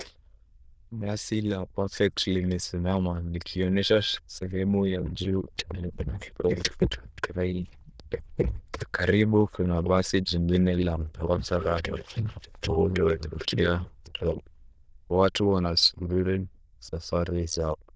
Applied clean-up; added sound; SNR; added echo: neural diffusion model UNIVERSE++.